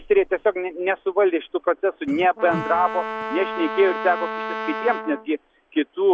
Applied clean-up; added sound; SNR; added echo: none; Brass instrument; 7 dB; none.